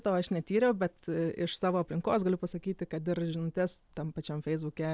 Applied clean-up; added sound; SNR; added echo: none; none; none; none.